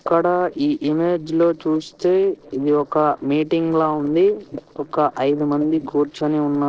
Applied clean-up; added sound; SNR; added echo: neural separator model SepFormer DNS4.